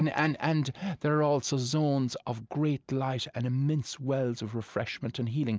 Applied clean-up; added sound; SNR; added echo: none; none; none; none.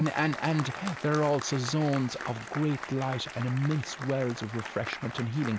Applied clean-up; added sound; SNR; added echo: none; Applause; 10 dB; none.